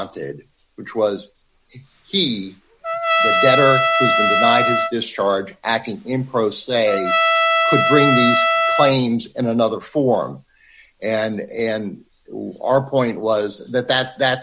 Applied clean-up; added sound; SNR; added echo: none; Trumpet; -2 dB; none.